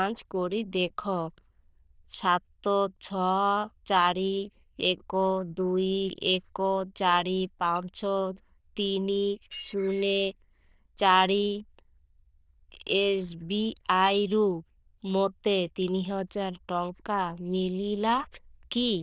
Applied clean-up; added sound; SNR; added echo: neural diffusion model UNIVERSE++.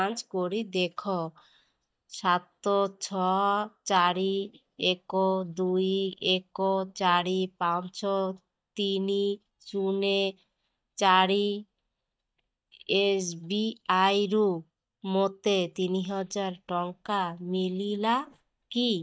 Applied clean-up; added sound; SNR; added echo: neural mask model DeepFilterNet 3.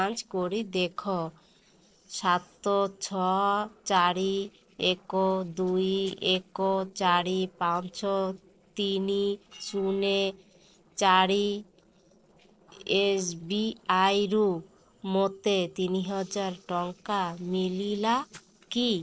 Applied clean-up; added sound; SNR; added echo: neural separator model SepFormer DNS4.